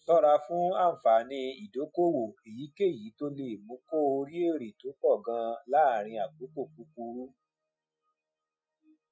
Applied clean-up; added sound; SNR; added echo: classical method Wiener filter.